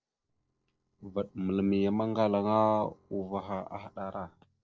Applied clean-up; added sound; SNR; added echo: neural separator model SepFormer DNS4.